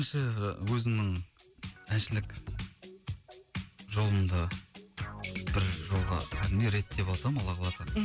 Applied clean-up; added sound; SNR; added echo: none; none; none; none.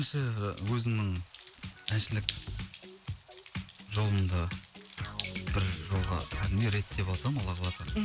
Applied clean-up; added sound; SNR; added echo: none; Drip; 7 dB; none.